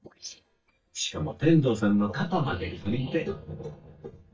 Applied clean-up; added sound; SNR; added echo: neural mask model DeepFilterNet 3.